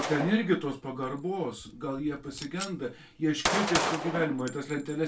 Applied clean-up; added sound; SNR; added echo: none; Gunshot, gunfire; 5 dB; reverberation time 0.2 s.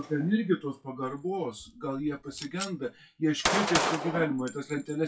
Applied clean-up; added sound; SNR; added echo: classical method WPE with log-MMSE.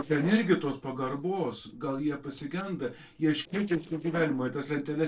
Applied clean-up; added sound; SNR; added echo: neural separator model SepFormer DNS4.